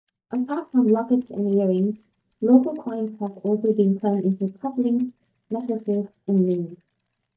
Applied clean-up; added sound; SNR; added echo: neural mask model DeepFilterNet 3.